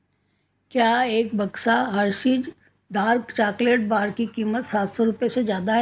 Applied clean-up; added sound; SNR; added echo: none; none; none; none.